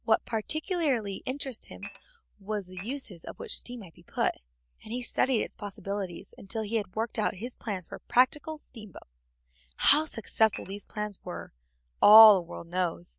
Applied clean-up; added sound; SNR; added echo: none; Dishes, pots, and pans / Glass; 15 dB; none.